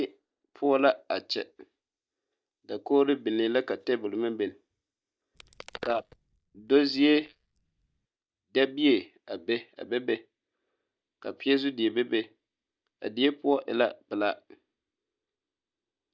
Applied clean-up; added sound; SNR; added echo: neural mask model DeepFilterNet 3.